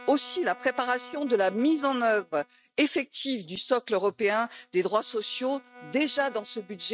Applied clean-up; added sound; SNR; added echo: neural mask model RNNoise.